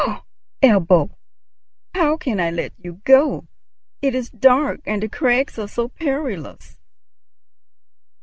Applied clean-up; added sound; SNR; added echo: none; none; none; none.